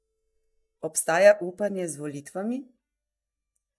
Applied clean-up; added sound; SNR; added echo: neural mask model DeepFilterNet 3.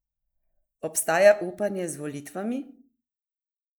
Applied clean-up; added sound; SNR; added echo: neural mask model Resemble Enhance denoiser.